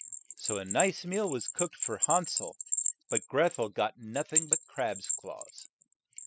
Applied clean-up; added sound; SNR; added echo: classical method spectral subtraction.